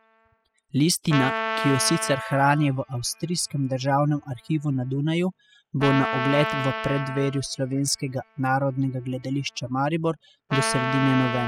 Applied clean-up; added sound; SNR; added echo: classical method spectral subtraction.